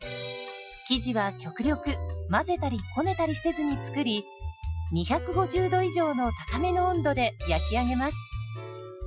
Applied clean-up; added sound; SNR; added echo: classical method Wiener filter.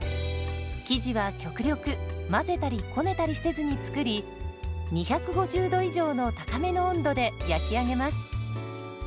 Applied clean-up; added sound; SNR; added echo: none; none; none; none.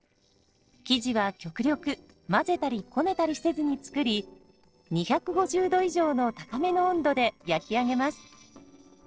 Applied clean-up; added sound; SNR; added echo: neural separator model SepFormer DNS4.